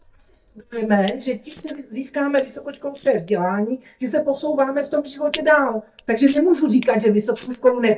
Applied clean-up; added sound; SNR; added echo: neural mask model DeepFilterNet 3.